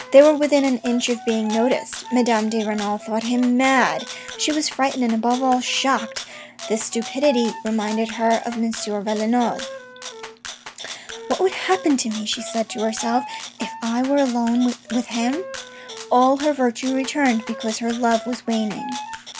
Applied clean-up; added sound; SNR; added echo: none; Rattle (instrument) + Wind instrument, woodwind instrument; 14 dB; none.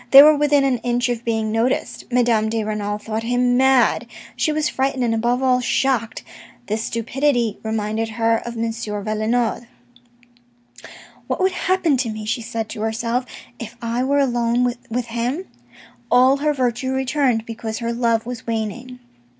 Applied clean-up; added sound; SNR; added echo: none; none; none; none.